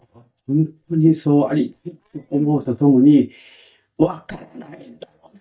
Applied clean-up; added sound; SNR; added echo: neural mask model DeepFilterNet 3.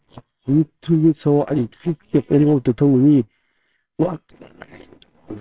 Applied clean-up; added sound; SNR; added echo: neural separator model SepFormer WHAMR!.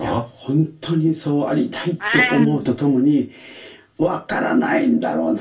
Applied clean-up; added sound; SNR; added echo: none; Meow; 11 dB; reverberation time 0.2 s.